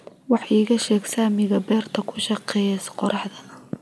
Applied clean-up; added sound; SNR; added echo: none; none; none; none.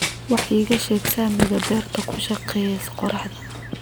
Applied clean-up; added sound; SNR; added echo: none; Run; 6 dB; none.